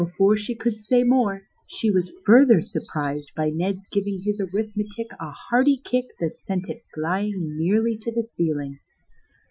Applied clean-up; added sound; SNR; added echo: classical method Wiener filter.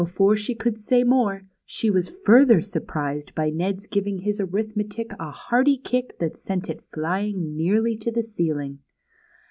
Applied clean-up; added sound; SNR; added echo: none; none; none; none.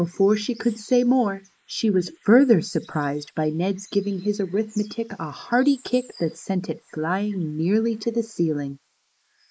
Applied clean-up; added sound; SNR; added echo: neural mask model Resemble Enhance denoiser.